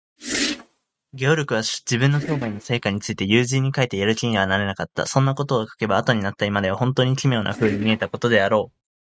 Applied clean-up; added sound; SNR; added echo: neural mask model RNNoise.